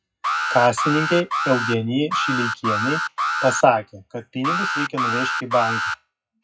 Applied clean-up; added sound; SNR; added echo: classical method WPE with log-MMSE.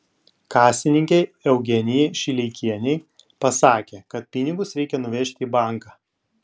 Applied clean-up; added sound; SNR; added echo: none; none; none; none.